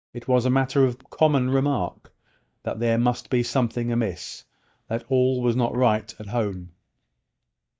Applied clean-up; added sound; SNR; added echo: neural mask model DeepFilterNet 3.